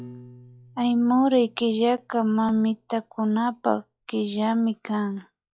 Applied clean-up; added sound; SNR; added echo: classical method log-MMSE.